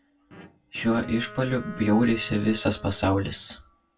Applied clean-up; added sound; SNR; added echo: none; Bowed string instrument; 19 dB; reverberation time 0.2 s.